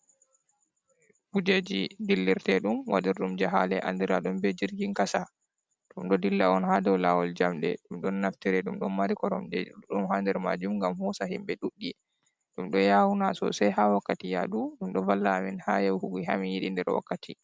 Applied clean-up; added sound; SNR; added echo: none; none; none; none.